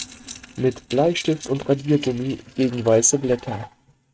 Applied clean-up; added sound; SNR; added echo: neural mask model RNNoise.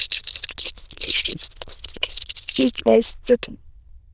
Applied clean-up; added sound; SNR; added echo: neural diffusion model UNIVERSE++.